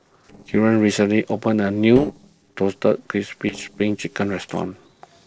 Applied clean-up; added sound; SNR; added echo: neural separator model SepFormer DNS4.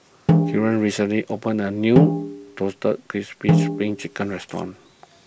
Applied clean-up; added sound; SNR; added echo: none; Snare drum; -1 dB; none.